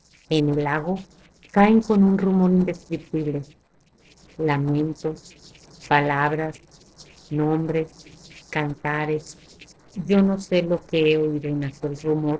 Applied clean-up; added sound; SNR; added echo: neural separator model SepFormer DNS4.